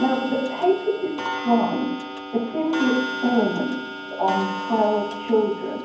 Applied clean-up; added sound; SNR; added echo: none; Clock; 7 dB; reverberation time 0.9 s.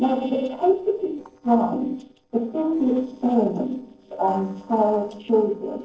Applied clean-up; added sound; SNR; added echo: neural separator model SepFormer DNS4.